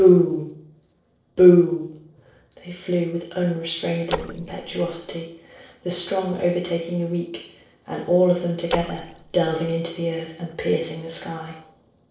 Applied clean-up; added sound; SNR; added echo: neural separator model SepFormer DNS4.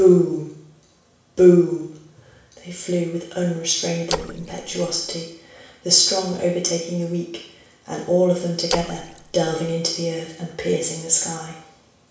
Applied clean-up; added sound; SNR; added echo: none; Splash, splatter; 10 dB; reverberation time 0.7 s.